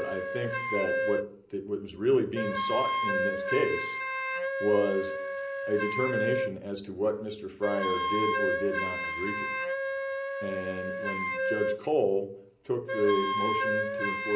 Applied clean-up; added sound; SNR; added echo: none; Wind instrument, woodwind instrument; 0 dB; reverberation time 0.5 s.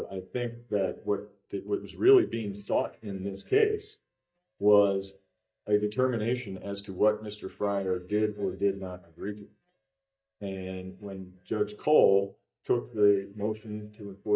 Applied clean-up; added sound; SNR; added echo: neural mask model DeepFilterNet 3.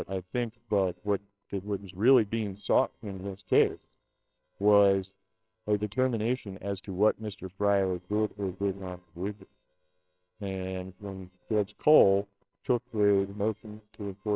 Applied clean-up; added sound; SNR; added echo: neural separator model SepFormer WHAMR!.